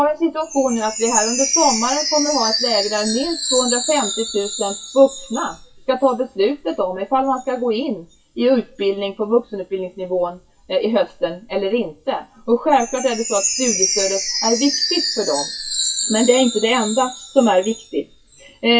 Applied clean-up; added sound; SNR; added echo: classical method WPE with log-MMSE.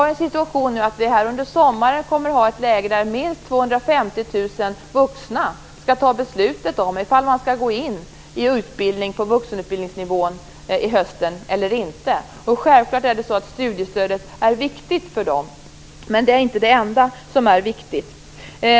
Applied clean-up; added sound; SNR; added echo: none; none; none; none.